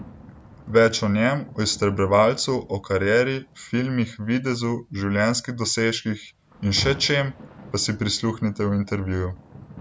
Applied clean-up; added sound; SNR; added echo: none; Rain; 19 dB; none.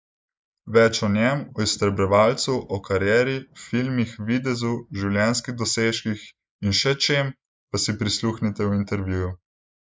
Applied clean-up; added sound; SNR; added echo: neural mask model Resemble Enhance denoiser.